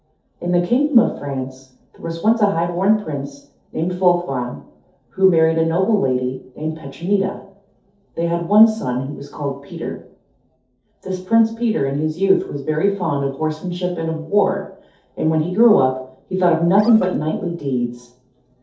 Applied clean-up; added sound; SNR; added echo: neural separator model SepFormer DNS4.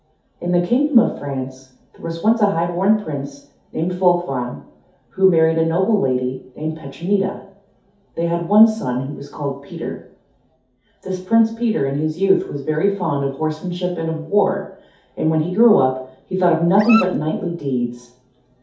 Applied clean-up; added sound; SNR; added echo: none; Dog; 9 dB; reverberation time 0.5 s.